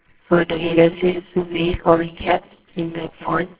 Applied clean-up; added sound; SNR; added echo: neural separator model SepFormer WHAMR!.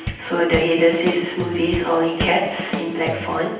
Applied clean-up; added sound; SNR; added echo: none; Drum kit; 8 dB; reverberation time 0.9 s.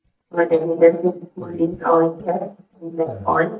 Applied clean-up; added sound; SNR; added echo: neural mask model DeepFilterNet 3.